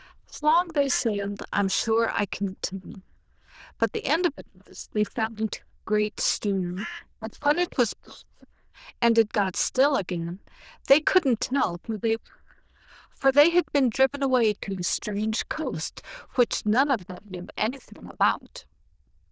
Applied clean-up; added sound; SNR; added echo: neural diffusion model UNIVERSE++.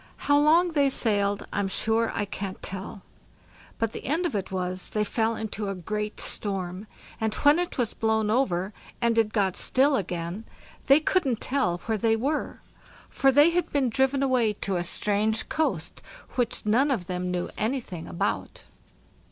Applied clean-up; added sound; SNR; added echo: none; none; none; none.